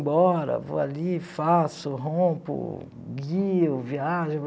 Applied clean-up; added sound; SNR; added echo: none; none; none; none.